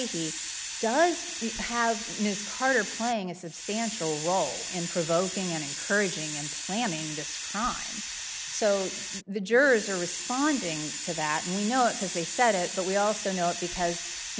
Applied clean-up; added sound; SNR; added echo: none; Hiss; 6 dB; none.